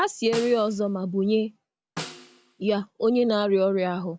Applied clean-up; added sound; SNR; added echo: none; Snare drum; 17 dB; none.